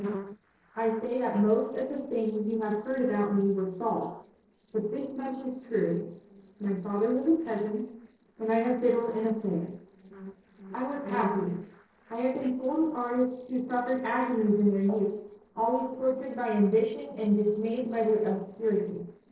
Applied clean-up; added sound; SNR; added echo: neural separator model SepFormer DNS4.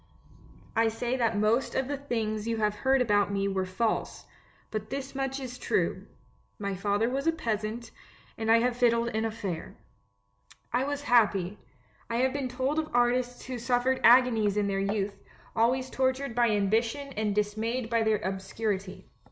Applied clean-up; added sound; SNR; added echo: none; none; none; none.